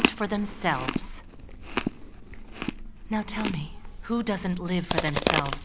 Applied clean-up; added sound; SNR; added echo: none; Chewing, mastication; 0 dB; none.